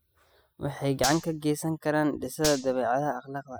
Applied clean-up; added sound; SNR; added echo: classical method spectral subtraction.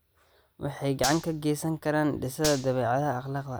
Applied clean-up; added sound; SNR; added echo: none; Gunshot, gunfire; 10 dB; none.